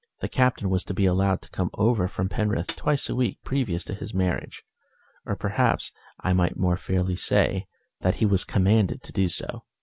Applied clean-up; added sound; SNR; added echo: none; Hi-hat; 18 dB; none.